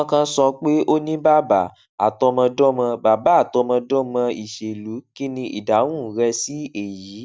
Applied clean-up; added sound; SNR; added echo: none; none; none; none.